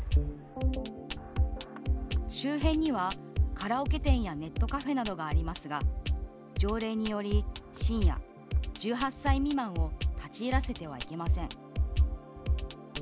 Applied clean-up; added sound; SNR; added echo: none; Drum kit; -3 dB; none.